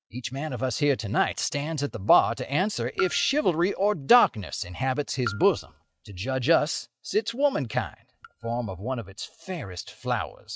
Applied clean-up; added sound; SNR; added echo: neural mask model RNNoise.